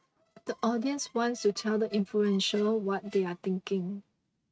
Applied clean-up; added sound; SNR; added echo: neural mask model RNNoise.